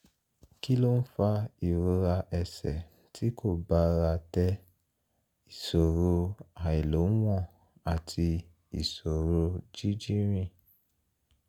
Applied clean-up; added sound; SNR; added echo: none; none; none; none.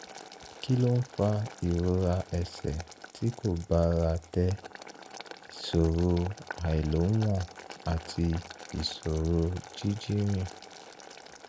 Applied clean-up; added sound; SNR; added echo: none; Boiling; 17 dB; none.